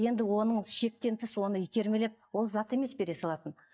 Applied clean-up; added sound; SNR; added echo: neural mask model DeepFilterNet 3.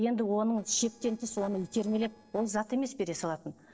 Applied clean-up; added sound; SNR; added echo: neural separator model SepFormer DNS4.